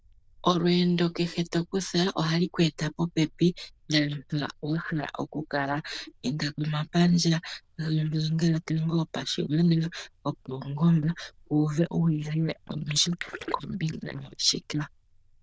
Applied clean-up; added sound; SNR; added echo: neural diffusion model UNIVERSE++.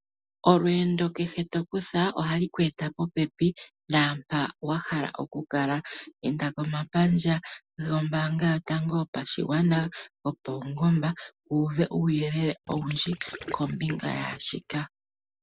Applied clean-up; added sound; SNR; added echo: none; Gurgling; 15 dB; none.